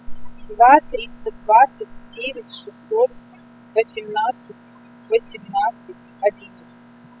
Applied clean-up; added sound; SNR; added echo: classical method spectral subtraction.